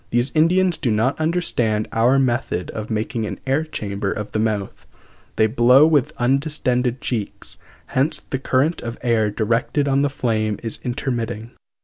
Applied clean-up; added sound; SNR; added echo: none; none; none; none.